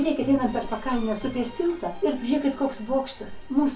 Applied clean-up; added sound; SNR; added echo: none; none; none; reverberation time 0.3 s.